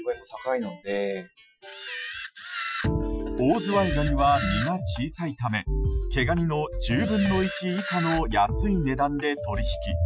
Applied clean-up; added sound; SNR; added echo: classical method Wiener filter.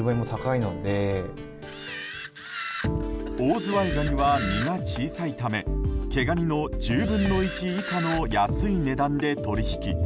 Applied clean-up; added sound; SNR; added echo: none; Camera; 11 dB; none.